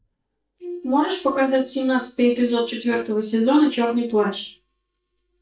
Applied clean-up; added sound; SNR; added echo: neural mask model DeepFilterNet 3.